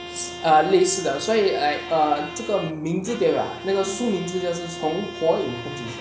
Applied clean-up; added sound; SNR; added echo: none; Bowed string instrument; 13 dB; none.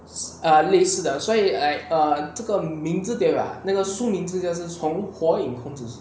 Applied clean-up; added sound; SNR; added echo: none; none; none; none.